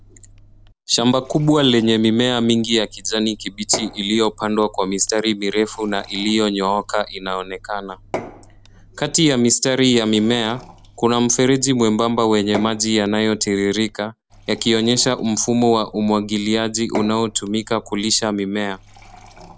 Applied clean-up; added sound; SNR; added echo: none; Fill (with liquid) / Glass / Water; 19 dB; none.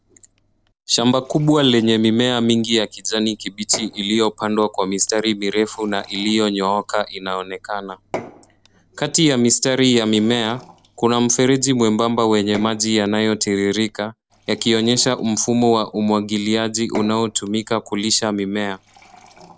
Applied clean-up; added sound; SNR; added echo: neural separator model SepFormer DNS4.